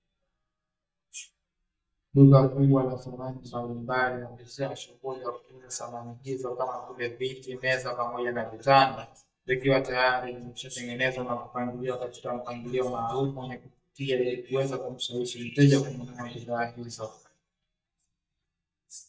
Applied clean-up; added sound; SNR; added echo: neural mask model DeepFilterNet 3.